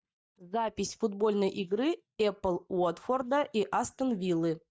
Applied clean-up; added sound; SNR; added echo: neural mask model DeepFilterNet 3.